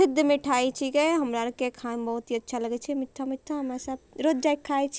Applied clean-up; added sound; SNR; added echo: none; none; none; none.